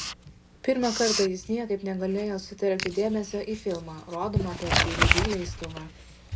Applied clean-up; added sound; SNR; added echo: none; Writing; 1 dB; none.